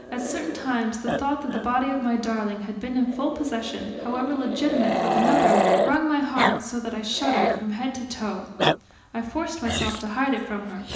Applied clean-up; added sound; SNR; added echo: none; Growling; 1 dB; reverberation time 1.0 s.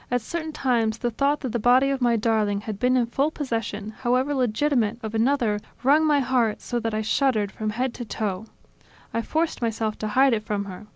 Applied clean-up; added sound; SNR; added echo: none; none; none; none.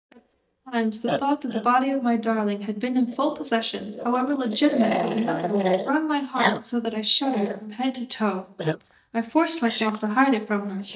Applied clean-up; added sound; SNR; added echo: neural mask model DeepFilterNet 3.